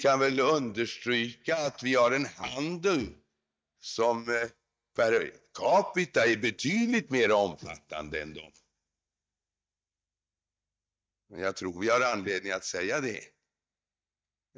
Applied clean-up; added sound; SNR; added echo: neural mask model DeepFilterNet 3.